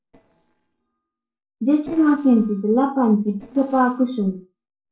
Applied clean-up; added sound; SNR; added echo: neural separator model SepFormer DNS4.